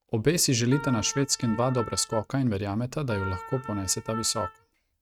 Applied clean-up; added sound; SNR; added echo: neural mask model RNNoise.